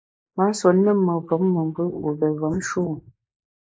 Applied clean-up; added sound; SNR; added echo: neural mask model Resemble Enhance denoiser.